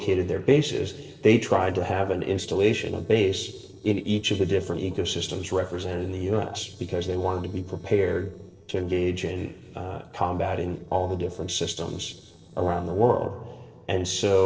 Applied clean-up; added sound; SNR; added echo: neural separator model SepFormer DNS4.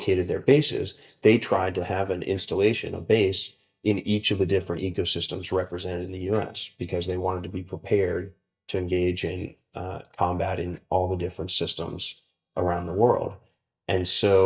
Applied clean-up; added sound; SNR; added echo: neural mask model DeepFilterNet 3.